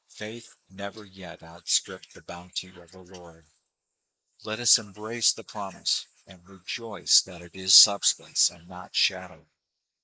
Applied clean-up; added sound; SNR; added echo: neural mask model Resemble Enhance denoiser.